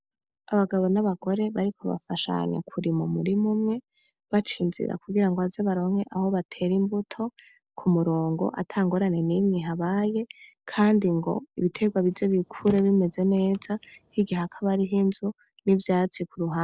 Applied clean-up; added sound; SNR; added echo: neural separator model SepFormer DNS4.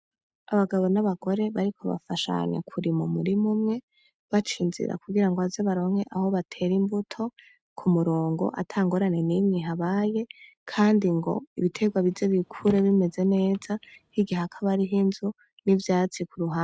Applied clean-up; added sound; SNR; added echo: neural mask model RNNoise.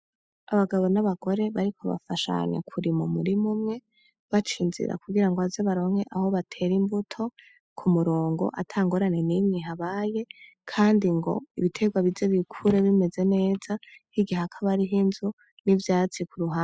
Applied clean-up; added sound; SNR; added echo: classical method spectral subtraction.